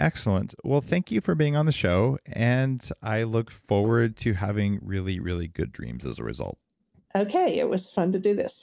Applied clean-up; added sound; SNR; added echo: neural separator model SepFormer DNS4.